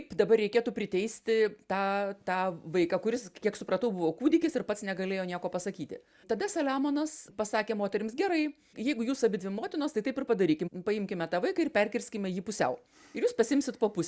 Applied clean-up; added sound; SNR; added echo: none; none; none; none.